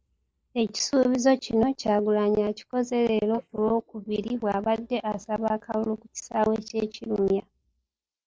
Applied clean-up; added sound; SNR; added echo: neural mask model Resemble Enhance denoiser.